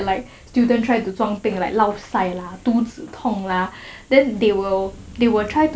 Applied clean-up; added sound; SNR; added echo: none; none; none; none.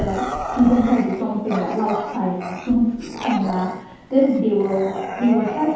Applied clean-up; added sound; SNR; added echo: none; Bark / Growling; 10 dB; reverberation time 0.8 s.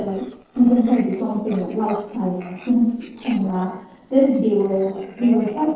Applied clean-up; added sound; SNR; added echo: neural separator model SepFormer DNS4.